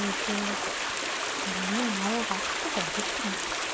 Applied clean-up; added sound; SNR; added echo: none; Stream; -4 dB; none.